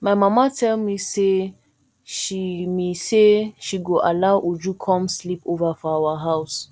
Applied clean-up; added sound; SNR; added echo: none; none; none; none.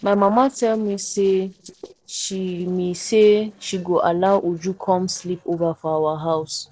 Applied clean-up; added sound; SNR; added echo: neural separator model SepFormer DNS4.